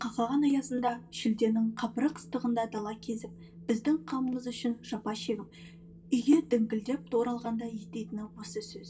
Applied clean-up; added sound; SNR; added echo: none; Wind; 19 dB; reverberation time 0.2 s.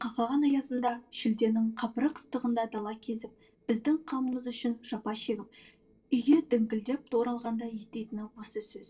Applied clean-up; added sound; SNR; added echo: neural separator model SepFormer DNS4.